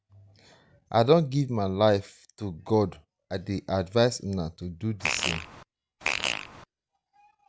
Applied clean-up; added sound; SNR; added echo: none; Fart; 3 dB; none.